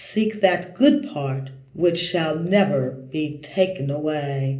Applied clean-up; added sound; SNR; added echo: none; none; none; reverberation time 0.5 s.